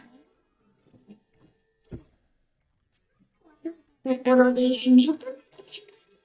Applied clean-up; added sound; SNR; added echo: neural mask model DeepFilterNet 3.